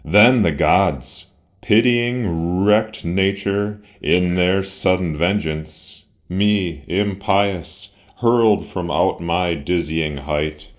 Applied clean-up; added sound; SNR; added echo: neural separator model SepFormer DNS4.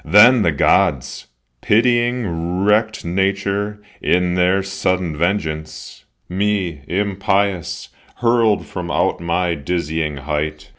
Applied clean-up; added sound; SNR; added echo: none; none; none; none.